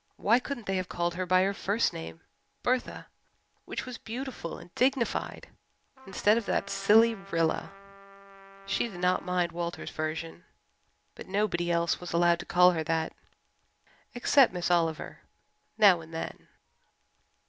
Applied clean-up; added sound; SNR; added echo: none; Trumpet; 19 dB; none.